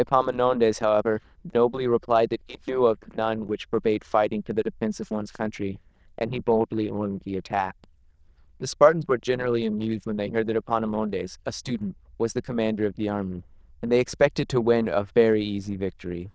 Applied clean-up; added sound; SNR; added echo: neural diffusion model UNIVERSE++.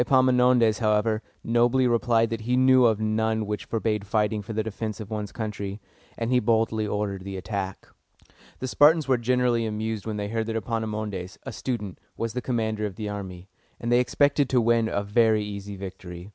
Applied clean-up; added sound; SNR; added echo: none; none; none; none.